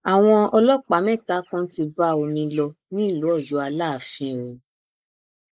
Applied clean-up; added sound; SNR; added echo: neural mask model Resemble Enhance denoiser.